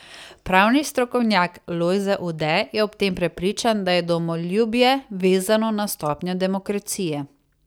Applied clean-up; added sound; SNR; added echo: none; none; none; none.